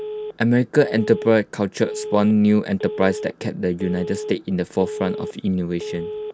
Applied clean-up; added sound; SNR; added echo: none; Telephone; 11 dB; none.